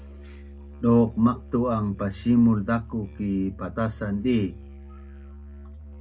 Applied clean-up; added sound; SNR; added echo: none; Musical instrument; 16 dB; none.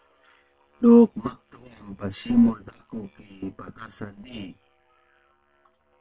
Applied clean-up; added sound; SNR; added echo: neural separator model SepFormer WHAM!.